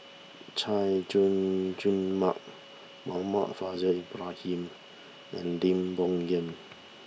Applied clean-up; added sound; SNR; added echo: none; none; none; none.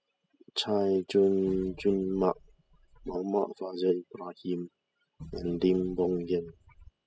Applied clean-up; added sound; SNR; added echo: classical method spectral subtraction.